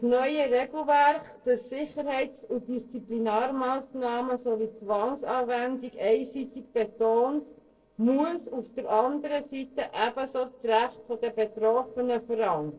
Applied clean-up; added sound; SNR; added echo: neural separator model SepFormer DNS4.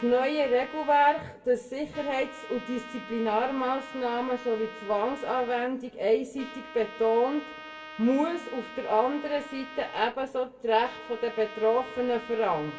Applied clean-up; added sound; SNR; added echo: none; Trumpet; 16 dB; reverberation time 0.2 s.